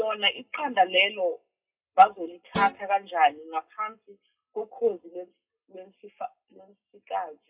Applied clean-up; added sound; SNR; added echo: classical method WPE with log-MMSE.